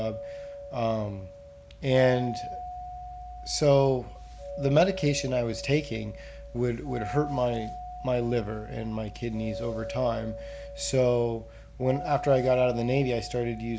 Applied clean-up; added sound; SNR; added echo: none; Doorbell; 12 dB; none.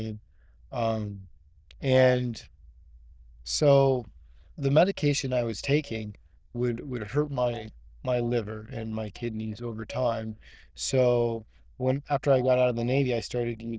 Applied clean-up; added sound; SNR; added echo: neural diffusion model UNIVERSE++.